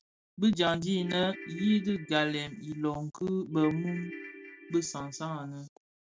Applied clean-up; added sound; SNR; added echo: none; Ringtone / Keyboard (musical); 14 dB; none.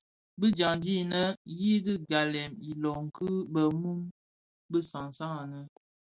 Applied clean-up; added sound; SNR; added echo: none; none; none; none.